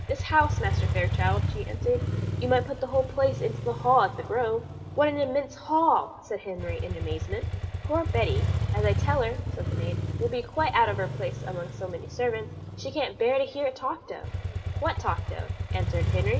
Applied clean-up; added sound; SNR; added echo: none; Motorcycle; 2 dB; reverberation time 2.0 s.